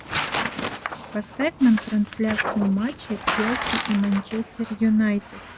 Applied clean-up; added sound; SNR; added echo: none; Tearing; 6 dB; none.